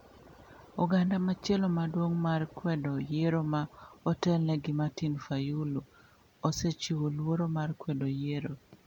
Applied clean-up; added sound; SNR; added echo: none; none; none; none.